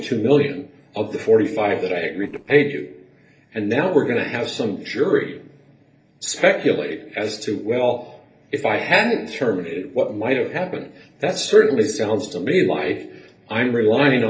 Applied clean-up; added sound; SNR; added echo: neural separator model SepFormer DNS4.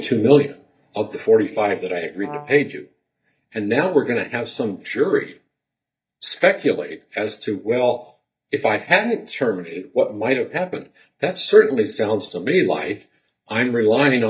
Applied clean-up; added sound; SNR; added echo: neural mask model DeepFilterNet 3.